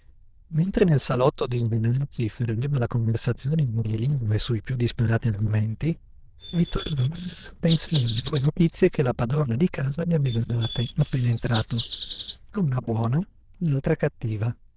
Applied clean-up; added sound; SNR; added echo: neural diffusion model UNIVERSE++.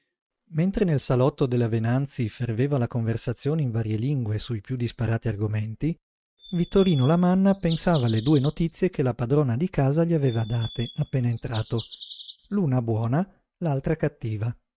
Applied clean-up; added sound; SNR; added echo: neural mask model RNNoise.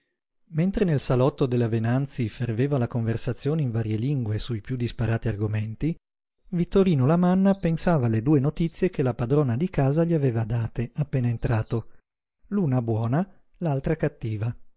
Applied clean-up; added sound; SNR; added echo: neural mask model Resemble Enhance denoiser.